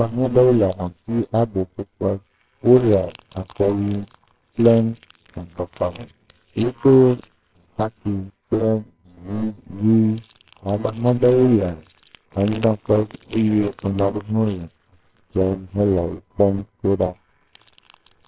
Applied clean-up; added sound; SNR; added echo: neural separator model SepFormer WHAMR!.